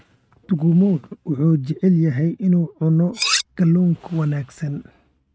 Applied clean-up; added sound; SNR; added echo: neural mask model RNNoise.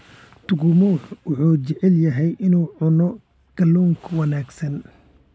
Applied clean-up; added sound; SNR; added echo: none; none; none; none.